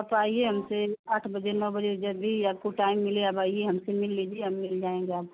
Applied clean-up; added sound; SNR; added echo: none; none; none; none.